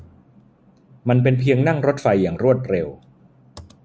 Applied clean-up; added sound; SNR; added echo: none; none; none; none.